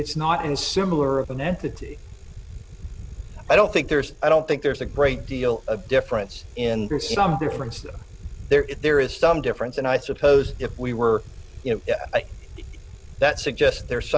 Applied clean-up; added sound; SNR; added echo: none; Bicycle; 14 dB; none.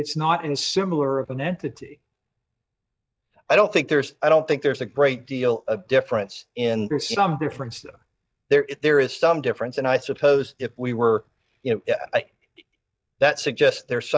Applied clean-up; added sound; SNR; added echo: neural mask model DeepFilterNet 3.